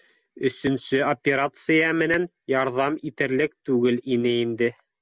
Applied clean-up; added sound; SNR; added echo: none; none; none; none.